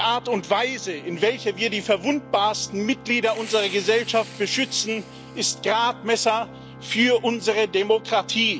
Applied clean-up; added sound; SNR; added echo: none; Fire + Organ; 17 dB; none.